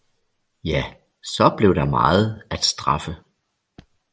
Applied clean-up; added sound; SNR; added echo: none; none; none; none.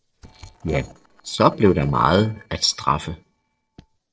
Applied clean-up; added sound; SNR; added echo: neural separator model SepFormer DNS4.